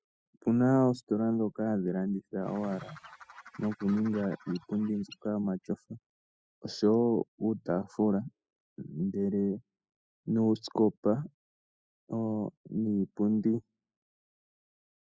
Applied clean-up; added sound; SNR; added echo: classical method spectral subtraction.